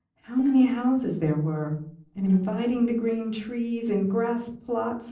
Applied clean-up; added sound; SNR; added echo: neural separator model SepFormer DNS4.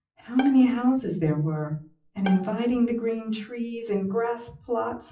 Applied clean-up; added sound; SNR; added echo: classical method WPE with log-MMSE.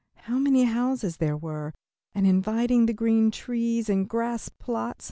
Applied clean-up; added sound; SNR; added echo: none; none; none; none.